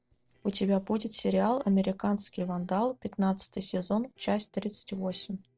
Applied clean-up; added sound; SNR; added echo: neural separator model SepFormer DNS4.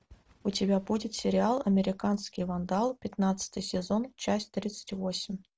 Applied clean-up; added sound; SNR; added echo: none; none; none; none.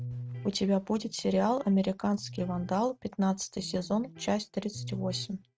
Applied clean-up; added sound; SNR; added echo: neural mask model RNNoise.